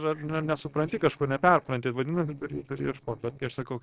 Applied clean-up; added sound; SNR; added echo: neural separator model SepFormer DNS4.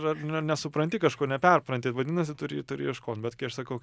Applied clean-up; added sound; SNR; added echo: none; none; none; none.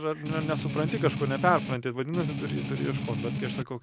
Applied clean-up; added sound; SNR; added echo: none; Strum; 2 dB; none.